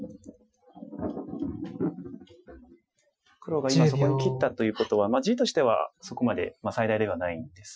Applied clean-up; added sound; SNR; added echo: classical method Wiener filter.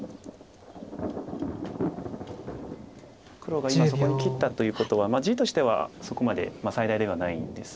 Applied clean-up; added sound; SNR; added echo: none; Thunder; 10 dB; none.